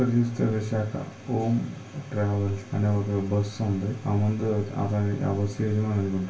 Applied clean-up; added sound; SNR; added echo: none; none; none; reverberation time 0.3 s.